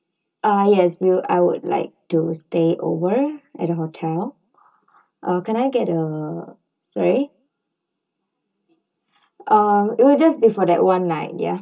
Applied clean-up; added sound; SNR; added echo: none; none; none; reverberation time 0.2 s.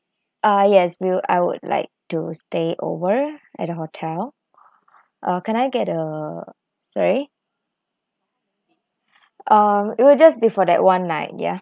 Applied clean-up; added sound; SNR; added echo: none; none; none; none.